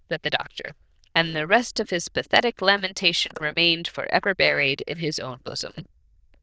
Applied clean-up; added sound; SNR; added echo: neural diffusion model UNIVERSE++.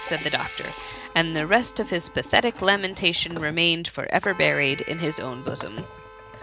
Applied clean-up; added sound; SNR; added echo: none; Sink (filling or washing) / Water tap, faucet + Harmonica; 13 dB; none.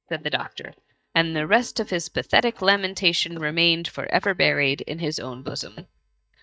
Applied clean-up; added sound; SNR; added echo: neural mask model DeepFilterNet 3.